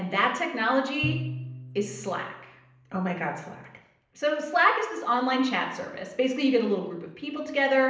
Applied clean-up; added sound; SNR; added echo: none; Bowed string instrument; 11 dB; reverberation time 0.8 s.